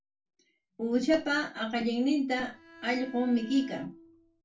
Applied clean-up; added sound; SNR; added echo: none; Bowed string instrument; 19 dB; reverberation time 0.2 s.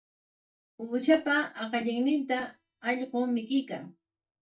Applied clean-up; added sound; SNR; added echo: neural mask model DeepFilterNet 3.